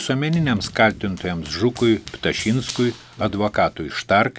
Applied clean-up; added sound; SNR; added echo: none; Run; 17 dB; none.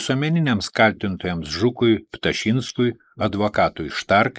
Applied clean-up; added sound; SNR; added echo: neural mask model Resemble Enhance denoiser.